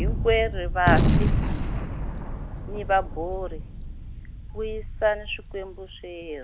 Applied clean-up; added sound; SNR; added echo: none; Gunshot, gunfire; -2 dB; none.